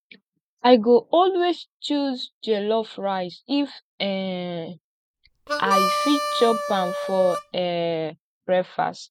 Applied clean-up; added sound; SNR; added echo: none; Harmonica; 2 dB; none.